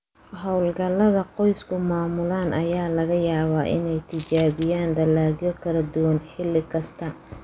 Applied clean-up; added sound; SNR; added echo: none; Coin (dropping); 2 dB; none.